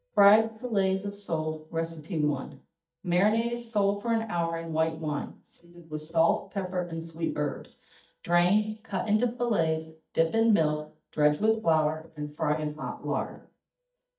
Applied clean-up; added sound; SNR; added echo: neural mask model DeepFilterNet 3.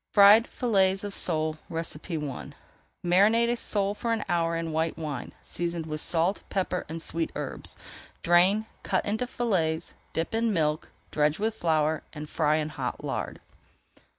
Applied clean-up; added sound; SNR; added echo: none; none; none; none.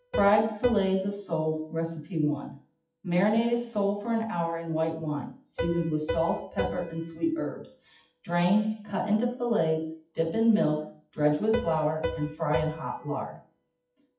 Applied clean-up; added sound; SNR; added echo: classical method WPE with log-MMSE.